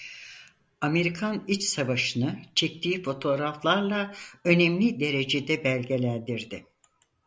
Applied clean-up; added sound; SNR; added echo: none; none; none; none.